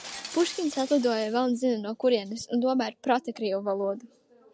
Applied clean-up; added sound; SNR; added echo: none; Shatter; 19 dB; none.